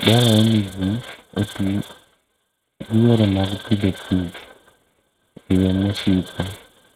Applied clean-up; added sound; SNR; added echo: neural mask model RNNoise.